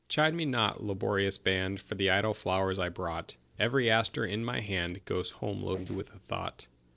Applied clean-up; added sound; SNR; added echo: neural separator model SepFormer DNS4.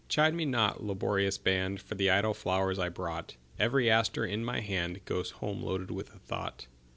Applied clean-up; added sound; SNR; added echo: none; none; none; none.